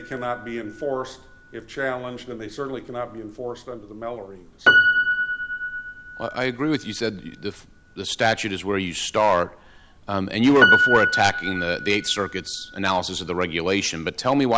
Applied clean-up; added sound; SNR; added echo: none; Piano; 2 dB; none.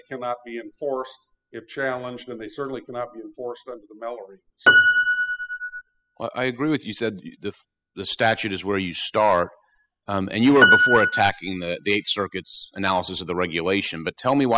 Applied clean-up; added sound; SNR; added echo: classical method spectral subtraction.